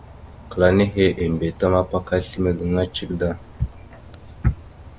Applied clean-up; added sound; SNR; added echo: none; Rain; 19 dB; none.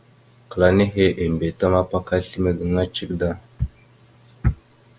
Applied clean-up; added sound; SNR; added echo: none; none; none; none.